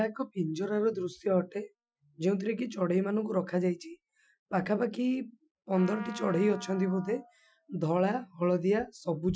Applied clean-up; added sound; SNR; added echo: classical method Wiener filter.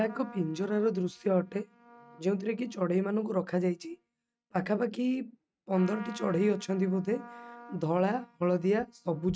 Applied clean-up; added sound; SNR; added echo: neural mask model RNNoise.